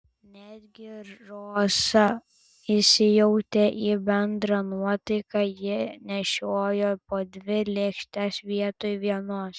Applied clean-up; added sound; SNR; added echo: none; none; none; none.